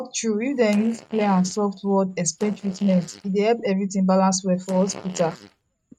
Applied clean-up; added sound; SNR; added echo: neural mask model RNNoise.